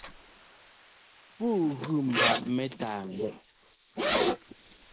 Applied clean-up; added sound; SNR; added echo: neural mask model Resemble Enhance denoiser.